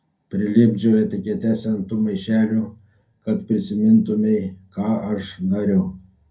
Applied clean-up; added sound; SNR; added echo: none; none; none; reverberation time 0.2 s.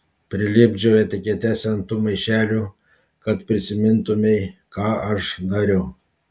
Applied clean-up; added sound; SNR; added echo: none; none; none; none.